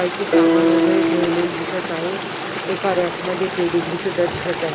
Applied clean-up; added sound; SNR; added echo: none; Piano + Stream; -2 dB; none.